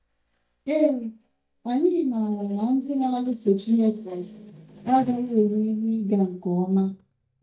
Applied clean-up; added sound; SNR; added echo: neural mask model DeepFilterNet 3.